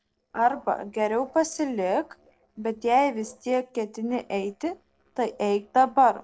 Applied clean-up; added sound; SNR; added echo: neural separator model SepFormer DNS4.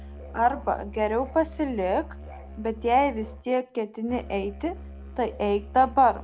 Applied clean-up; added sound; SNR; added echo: none; Musical instrument; 15 dB; none.